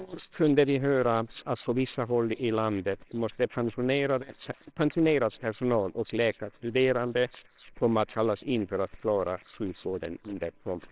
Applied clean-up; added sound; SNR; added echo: neural separator model SepFormer WHAMR!.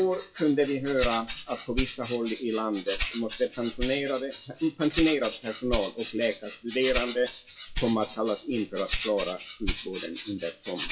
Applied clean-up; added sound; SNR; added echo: classical method WPE with log-MMSE.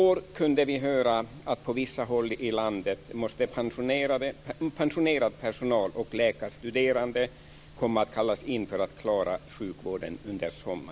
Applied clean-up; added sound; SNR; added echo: none; none; none; none.